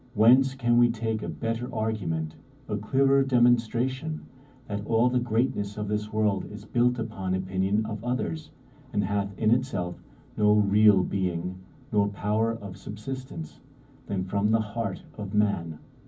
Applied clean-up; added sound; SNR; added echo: none; none; none; reverberation time 0.4 s.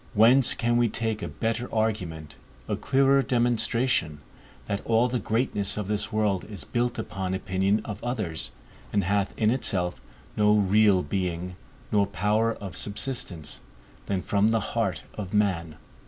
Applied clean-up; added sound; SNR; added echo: none; none; none; none.